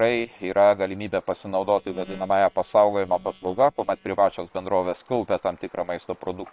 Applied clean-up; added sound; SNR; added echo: neural separator model SepFormer WHAM!.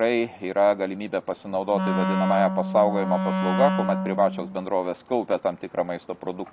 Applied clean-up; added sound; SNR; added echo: none; Wind instrument, woodwind instrument; 2 dB; none.